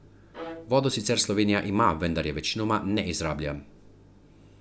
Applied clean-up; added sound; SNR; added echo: none; Bowed string instrument; 17 dB; none.